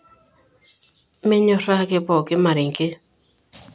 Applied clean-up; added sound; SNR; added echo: none; none; none; none.